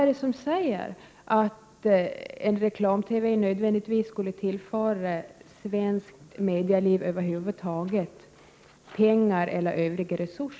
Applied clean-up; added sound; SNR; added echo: none; none; none; none.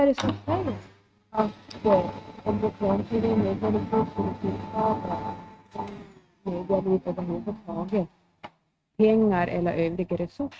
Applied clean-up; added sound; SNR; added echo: neural mask model RNNoise.